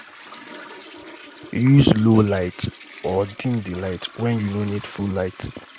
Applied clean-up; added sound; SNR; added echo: none; Toilet flush; 19 dB; none.